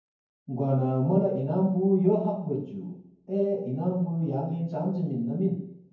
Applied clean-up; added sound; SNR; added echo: none; none; none; reverberation time 0.9 s.